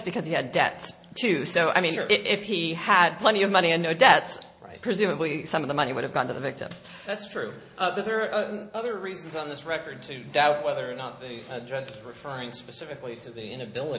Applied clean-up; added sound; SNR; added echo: none; none; none; none.